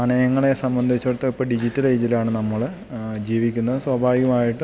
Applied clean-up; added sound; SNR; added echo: none; none; none; none.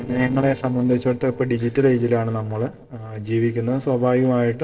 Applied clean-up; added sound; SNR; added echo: neural separator model SepFormer DNS4.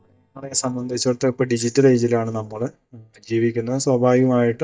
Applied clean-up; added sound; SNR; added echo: neural mask model DeepFilterNet 3.